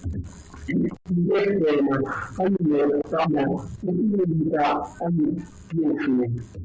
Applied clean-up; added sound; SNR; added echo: none; none; none; none.